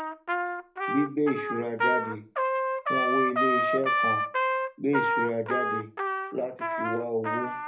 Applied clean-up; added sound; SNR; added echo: none; Trumpet; -3 dB; reverberation time 0.3 s.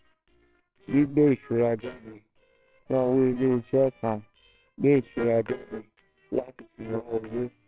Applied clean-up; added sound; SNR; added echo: neural separator model SepFormer WHAMR!.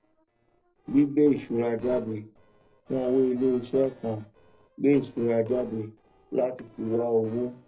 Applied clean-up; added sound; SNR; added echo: neural separator model SepFormer DNS4.